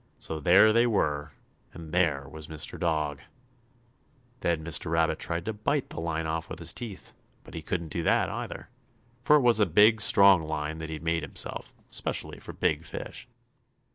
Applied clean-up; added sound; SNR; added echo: none; none; none; none.